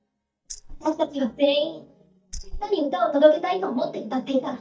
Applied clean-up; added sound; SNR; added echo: neural mask model DeepFilterNet 3.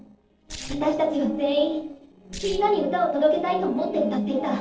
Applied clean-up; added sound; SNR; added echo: neural separator model SepFormer DNS4.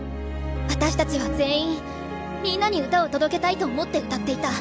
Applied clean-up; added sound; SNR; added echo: none; none; none; none.